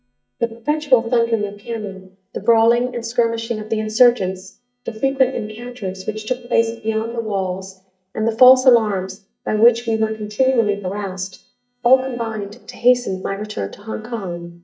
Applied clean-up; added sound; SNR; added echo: neural mask model DeepFilterNet 3.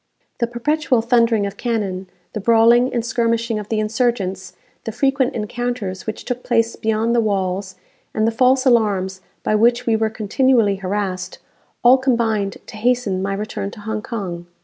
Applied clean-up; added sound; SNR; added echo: none; none; none; none.